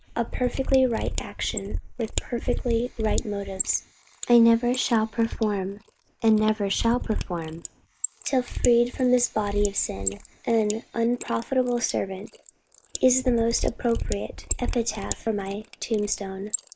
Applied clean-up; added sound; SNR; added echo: neural mask model Resemble Enhance denoiser.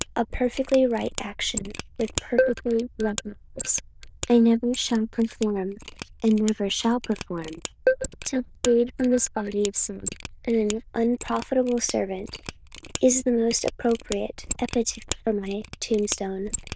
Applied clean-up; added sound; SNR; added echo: neural diffusion model UNIVERSE++.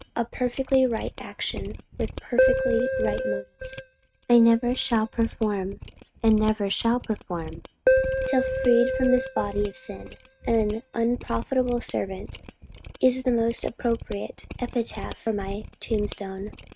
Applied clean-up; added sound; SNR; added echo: neural mask model RNNoise.